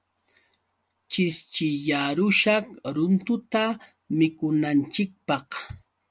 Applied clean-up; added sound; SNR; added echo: none; none; none; none.